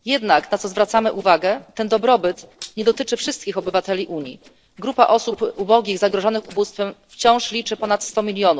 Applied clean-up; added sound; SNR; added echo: neural separator model SepFormer DNS4.